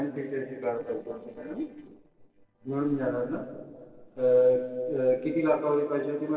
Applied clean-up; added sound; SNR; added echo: neural separator model SepFormer DNS4.